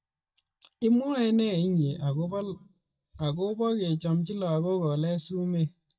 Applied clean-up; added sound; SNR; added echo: neural mask model DeepFilterNet 3.